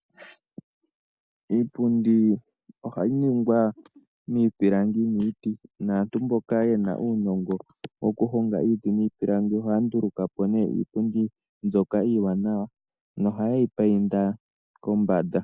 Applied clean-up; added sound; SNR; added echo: none; none; none; none.